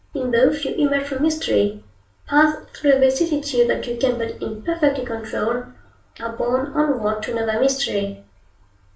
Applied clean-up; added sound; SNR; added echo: none; none; none; reverberation time 0.3 s.